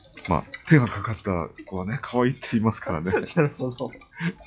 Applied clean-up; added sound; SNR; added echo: classical method log-MMSE.